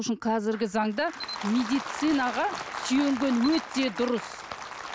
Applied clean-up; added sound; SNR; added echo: none; Camera; 19 dB; none.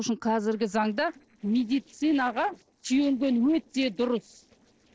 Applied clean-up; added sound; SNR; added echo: neural separator model SepFormer DNS4.